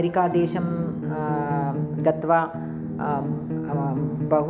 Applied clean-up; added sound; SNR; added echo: none; Bass guitar; 3 dB; none.